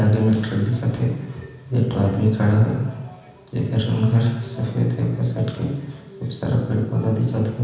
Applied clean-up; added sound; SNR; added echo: none; none; none; reverberation time 1.1 s.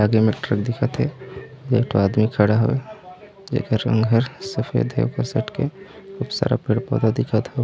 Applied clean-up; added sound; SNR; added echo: none; none; none; none.